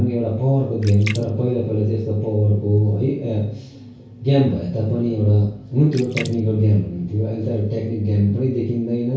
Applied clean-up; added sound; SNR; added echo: none; Splash, splatter; 19 dB; reverberation time 0.6 s.